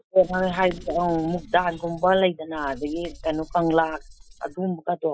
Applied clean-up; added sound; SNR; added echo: classical method Wiener filter.